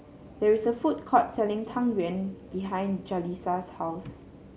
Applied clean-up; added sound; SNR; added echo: none; none; none; none.